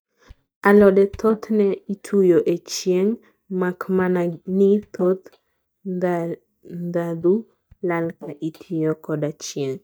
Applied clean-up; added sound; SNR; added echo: neural mask model DeepFilterNet 3.